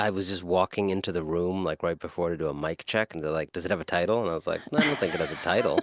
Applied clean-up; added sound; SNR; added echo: none; none; none; none.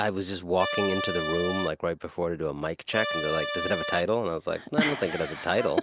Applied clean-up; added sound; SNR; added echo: none; Accordion; 3 dB; none.